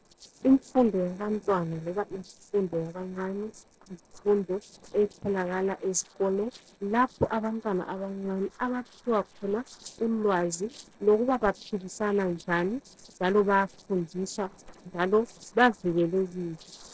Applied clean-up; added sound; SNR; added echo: neural separator model SepFormer DNS4.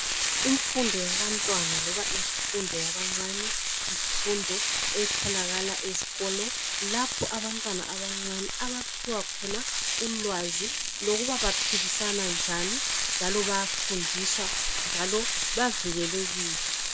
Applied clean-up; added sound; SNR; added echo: none; Frying (food); -5 dB; none.